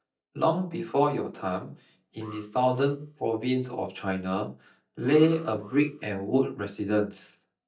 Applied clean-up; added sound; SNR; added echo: neural mask model DeepFilterNet 3.